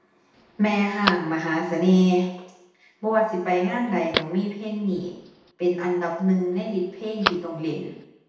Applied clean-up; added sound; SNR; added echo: none; Telephone; 11 dB; reverberation time 0.8 s.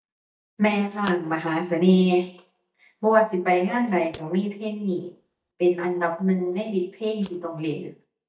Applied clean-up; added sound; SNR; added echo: neural mask model DeepFilterNet 3.